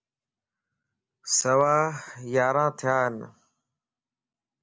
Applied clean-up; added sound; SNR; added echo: none; none; none; none.